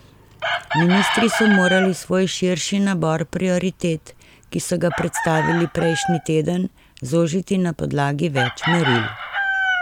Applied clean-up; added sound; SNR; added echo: none; Chicken, rooster; 5 dB; none.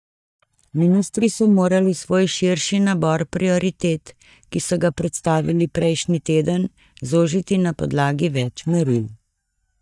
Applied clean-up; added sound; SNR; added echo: neural mask model DeepFilterNet 3.